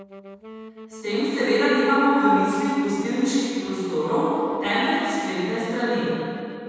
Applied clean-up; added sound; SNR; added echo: none; Wind instrument, woodwind instrument; 19 dB; reverberation time 2.1 s.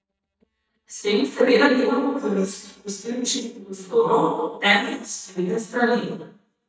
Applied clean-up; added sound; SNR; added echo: neural mask model DeepFilterNet 3.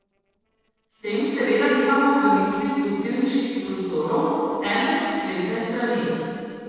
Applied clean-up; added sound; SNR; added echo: neural separator model SepFormer DNS4.